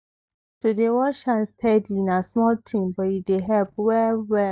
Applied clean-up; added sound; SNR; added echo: neural mask model DeepFilterNet 3.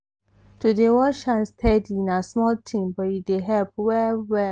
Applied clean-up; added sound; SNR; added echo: none; none; none; none.